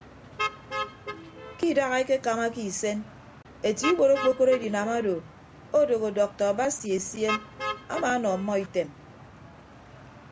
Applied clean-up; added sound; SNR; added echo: none; Motor vehicle (road); 11 dB; none.